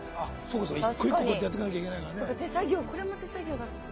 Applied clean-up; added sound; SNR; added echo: none; none; none; none.